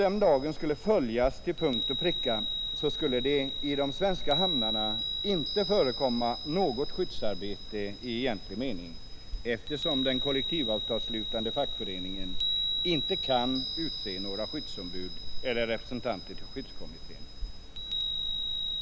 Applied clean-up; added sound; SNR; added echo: none; Chime; 2 dB; none.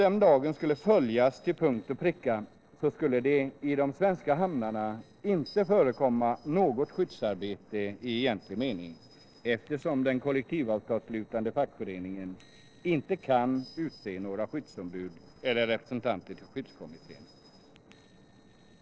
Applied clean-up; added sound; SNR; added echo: neural separator model SepFormer DNS4.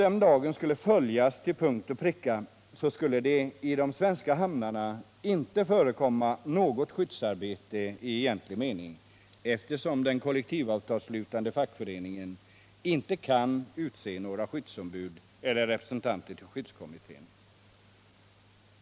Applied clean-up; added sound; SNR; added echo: none; none; none; none.